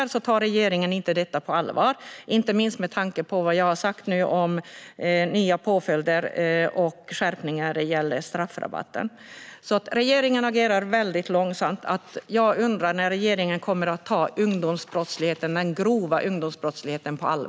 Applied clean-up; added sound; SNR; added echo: none; none; none; none.